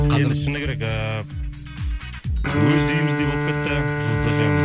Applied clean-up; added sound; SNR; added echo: none; Bowed string instrument; -1 dB; none.